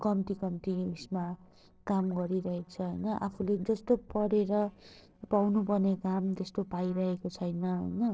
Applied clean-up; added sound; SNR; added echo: neural separator model SepFormer DNS4.